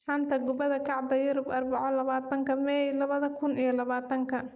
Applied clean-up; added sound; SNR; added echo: neural mask model Resemble Enhance denoiser.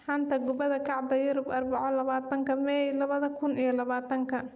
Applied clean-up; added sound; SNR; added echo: none; none; none; none.